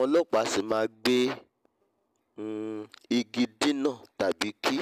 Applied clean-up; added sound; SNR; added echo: none; none; none; none.